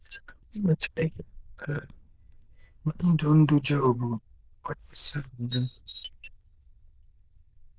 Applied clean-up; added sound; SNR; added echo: neural diffusion model UNIVERSE++.